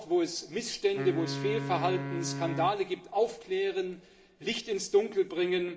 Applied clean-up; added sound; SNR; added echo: none; Wind instrument, woodwind instrument; 7 dB; reverberation time 1.3 s.